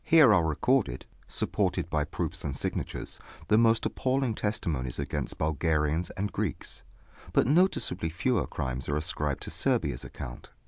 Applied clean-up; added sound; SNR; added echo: none; none; none; none.